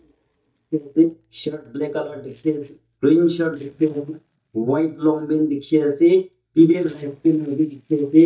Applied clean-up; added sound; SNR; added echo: neural mask model DeepFilterNet 3.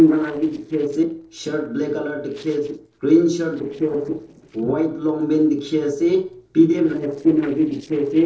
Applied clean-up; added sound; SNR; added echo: neural separator model SepFormer DNS4.